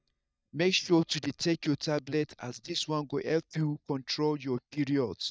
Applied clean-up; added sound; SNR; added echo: neural mask model DeepFilterNet 3.